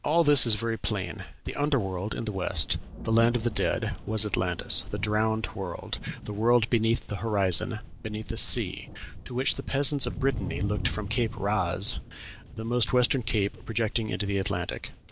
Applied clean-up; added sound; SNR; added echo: none; Thunder; 13 dB; none.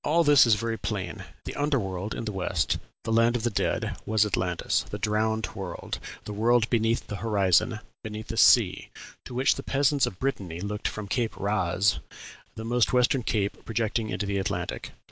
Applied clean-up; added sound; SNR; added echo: none; none; none; none.